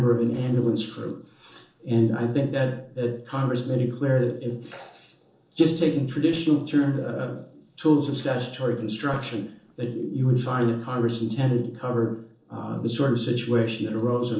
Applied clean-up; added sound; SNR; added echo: neural separator model SepFormer DNS4.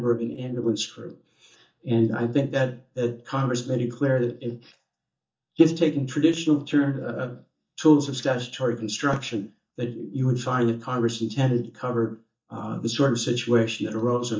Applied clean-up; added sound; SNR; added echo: neural mask model DeepFilterNet 3.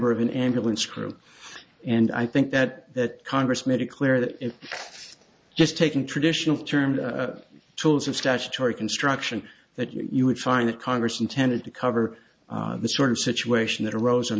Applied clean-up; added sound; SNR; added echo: none; none; none; none.